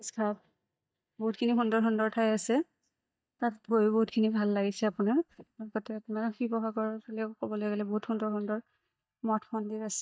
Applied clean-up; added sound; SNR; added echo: neural mask model DeepFilterNet 3.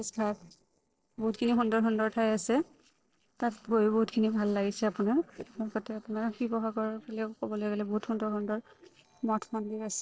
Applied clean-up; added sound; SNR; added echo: neural separator model SepFormer DNS4.